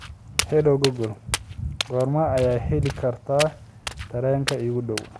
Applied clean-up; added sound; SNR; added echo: none; Walk, footsteps; 7 dB; none.